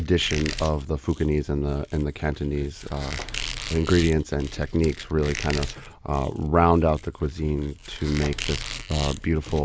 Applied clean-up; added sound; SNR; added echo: none; Squeak; 11 dB; none.